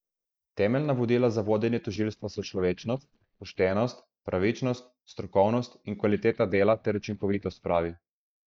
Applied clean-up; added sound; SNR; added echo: neural mask model DeepFilterNet 3.